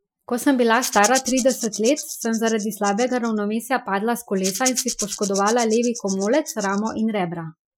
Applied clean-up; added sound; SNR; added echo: classical method Wiener filter.